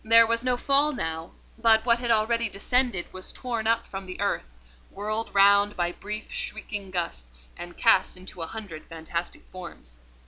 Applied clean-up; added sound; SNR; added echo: none; none; none; none.